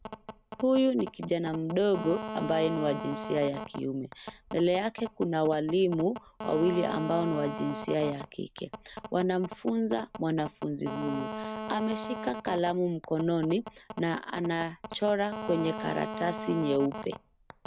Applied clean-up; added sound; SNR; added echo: none; Telephone; 10 dB; none.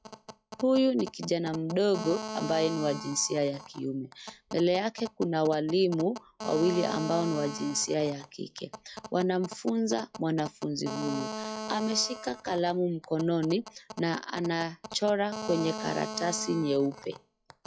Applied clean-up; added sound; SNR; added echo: classical method log-MMSE.